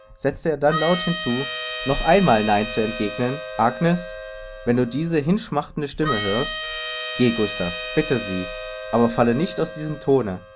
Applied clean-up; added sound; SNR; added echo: none; Harmonica; 9 dB; none.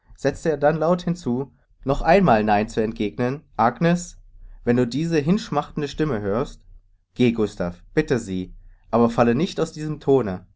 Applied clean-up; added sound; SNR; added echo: none; none; none; none.